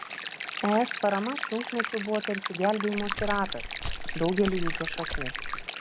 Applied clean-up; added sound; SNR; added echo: none; Stream + Walk, footsteps; 4 dB; none.